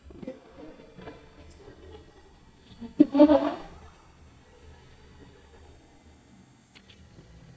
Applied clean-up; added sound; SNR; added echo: neural mask model DeepFilterNet 3.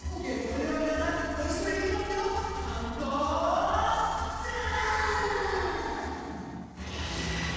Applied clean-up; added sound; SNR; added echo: neural separator model SepFormer DNS4.